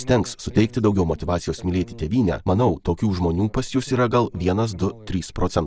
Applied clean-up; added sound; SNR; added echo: none; none; none; none.